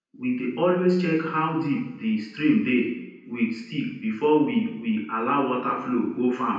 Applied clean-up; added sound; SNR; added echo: none; none; none; reverberation time 0.9 s.